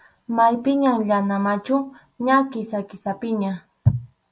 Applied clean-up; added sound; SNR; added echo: none; none; none; none.